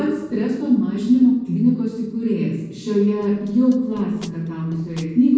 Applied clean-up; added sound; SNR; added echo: neural separator model SepFormer DNS4.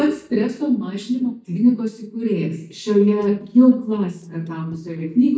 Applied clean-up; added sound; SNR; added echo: neural mask model DeepFilterNet 3.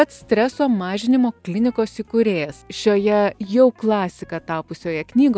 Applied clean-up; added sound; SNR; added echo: none; none; none; none.